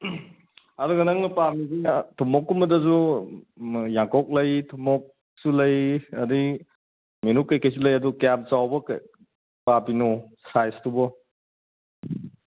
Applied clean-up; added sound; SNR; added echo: none; none; none; none.